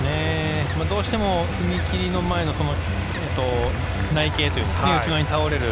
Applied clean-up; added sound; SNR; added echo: none; Guitar; 12 dB; none.